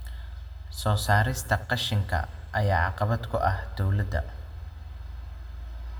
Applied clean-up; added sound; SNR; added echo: none; none; none; reverberation time 0.5 s.